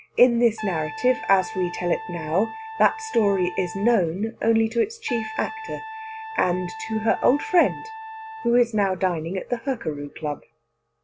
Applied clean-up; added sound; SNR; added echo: none; Trumpet; 12 dB; none.